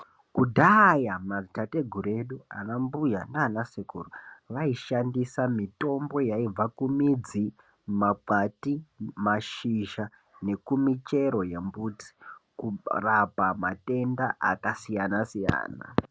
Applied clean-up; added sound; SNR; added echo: none; none; none; none.